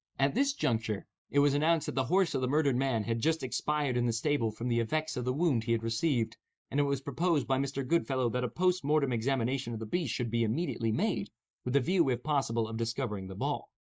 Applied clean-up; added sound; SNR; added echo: neural mask model Resemble Enhance denoiser.